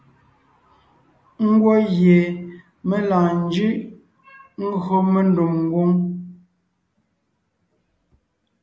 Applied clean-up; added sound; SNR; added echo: none; none; none; none.